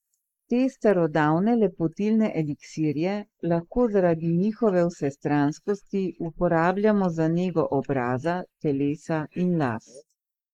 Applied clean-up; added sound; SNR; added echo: neural mask model Resemble Enhance denoiser.